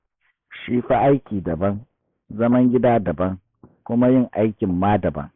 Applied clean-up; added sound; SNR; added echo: neural mask model Resemble Enhance denoiser.